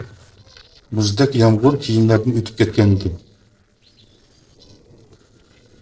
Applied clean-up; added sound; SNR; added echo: neural separator model SepFormer DNS4.